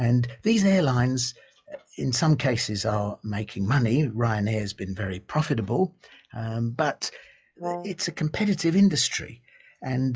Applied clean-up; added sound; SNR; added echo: classical method log-MMSE.